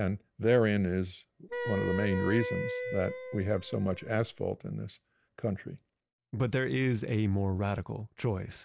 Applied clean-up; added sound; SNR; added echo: none; Wind instrument, woodwind instrument; 6 dB; none.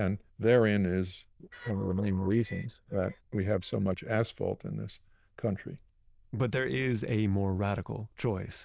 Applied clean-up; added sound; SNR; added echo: neural diffusion model UNIVERSE++.